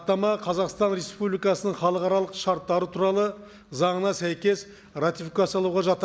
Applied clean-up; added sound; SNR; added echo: none; none; none; none.